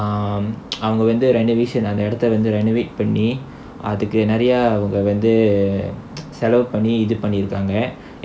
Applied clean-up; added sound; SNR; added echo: none; none; none; none.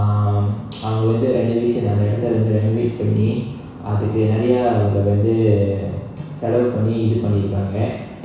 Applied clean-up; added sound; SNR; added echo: none; none; none; reverberation time 1.1 s.